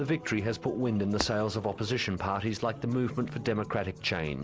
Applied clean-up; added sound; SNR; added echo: none; Shatter; 12 dB; none.